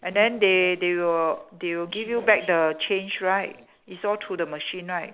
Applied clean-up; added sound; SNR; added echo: none; none; none; none.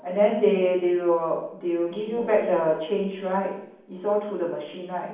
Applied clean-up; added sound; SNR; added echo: none; none; none; reverberation time 1.2 s.